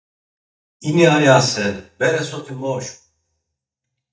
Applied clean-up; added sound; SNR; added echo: neural mask model DeepFilterNet 3.